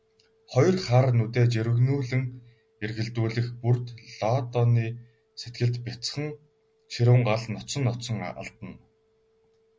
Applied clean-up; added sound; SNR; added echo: none; none; none; none.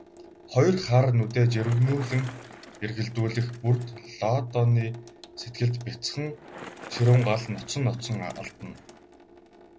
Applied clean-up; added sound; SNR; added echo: none; Bicycle + Sink (filling or washing) / Water tap, faucet; 19 dB; none.